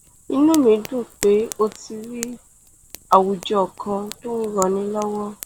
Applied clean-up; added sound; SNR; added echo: none; Fire; 17 dB; none.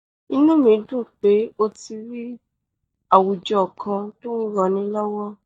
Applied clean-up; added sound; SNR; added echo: neural mask model DeepFilterNet 3.